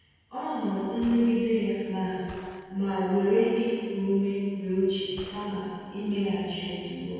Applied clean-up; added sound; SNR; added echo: none; Gunshot, gunfire; 20 dB; reverberation time 2.1 s.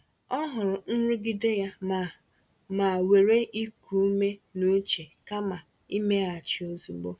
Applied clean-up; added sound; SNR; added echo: none; none; none; none.